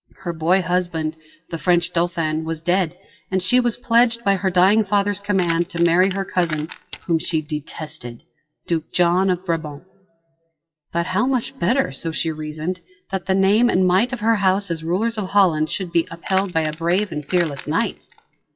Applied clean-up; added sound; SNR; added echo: classical method WPE with log-MMSE.